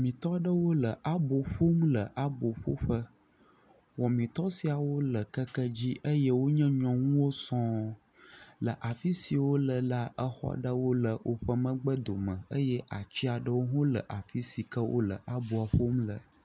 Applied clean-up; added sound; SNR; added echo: none; none; none; none.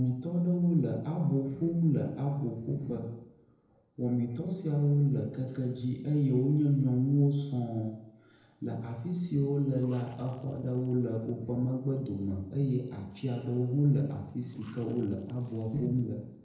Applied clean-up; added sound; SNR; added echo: neural separator model SepFormer DNS4.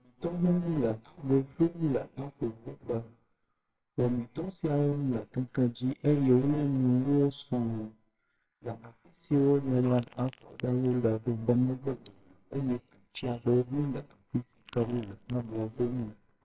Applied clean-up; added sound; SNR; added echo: neural separator model SepFormer WHAMR!.